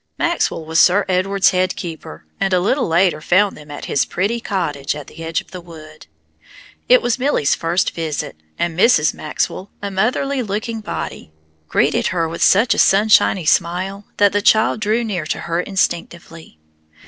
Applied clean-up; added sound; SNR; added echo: neural separator model SepFormer DNS4.